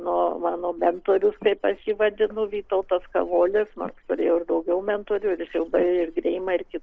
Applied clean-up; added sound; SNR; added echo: neural separator model SepFormer DNS4.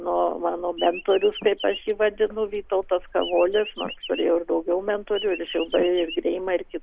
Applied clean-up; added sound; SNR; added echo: none; Chirp, tweet; 13 dB; none.